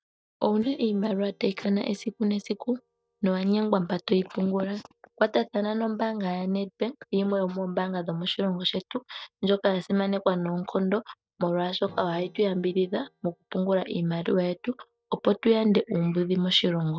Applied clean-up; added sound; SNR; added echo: neural mask model DeepFilterNet 3.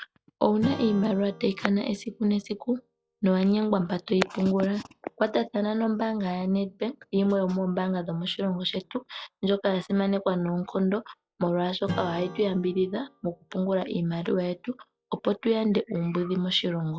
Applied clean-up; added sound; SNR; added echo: classical method log-MMSE.